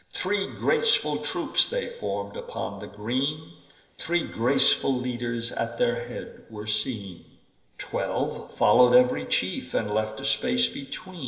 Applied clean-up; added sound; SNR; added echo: neural separator model SepFormer DNS4.